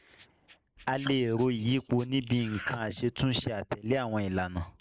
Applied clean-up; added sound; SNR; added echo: neural mask model Resemble Enhance denoiser.